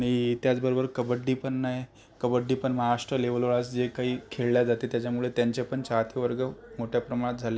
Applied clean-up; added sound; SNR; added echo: none; none; none; none.